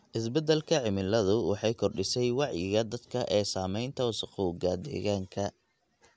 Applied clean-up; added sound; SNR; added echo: none; none; none; none.